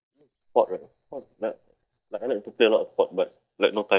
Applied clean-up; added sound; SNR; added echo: neural mask model DeepFilterNet 3.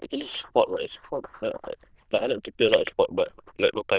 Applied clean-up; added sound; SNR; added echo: neural diffusion model UNIVERSE++.